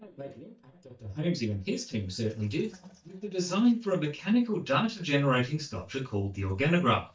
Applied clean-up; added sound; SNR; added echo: neural mask model DeepFilterNet 3.